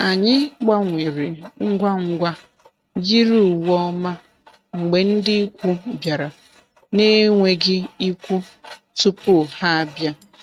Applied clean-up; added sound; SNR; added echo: neural mask model RNNoise.